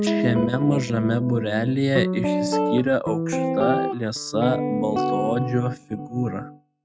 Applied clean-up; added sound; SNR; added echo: neural mask model RNNoise.